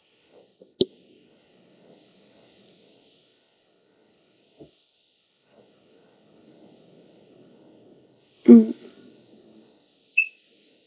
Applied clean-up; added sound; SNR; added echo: neural mask model Resemble Enhance denoiser.